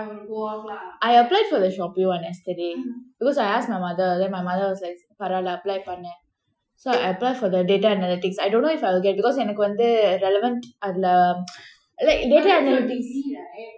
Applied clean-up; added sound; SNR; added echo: classical method Wiener filter.